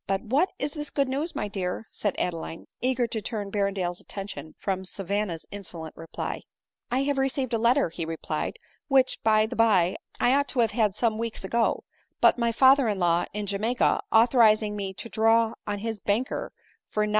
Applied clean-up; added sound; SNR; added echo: none; none; none; none.